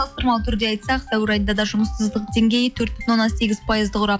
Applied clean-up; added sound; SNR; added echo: classical method log-MMSE.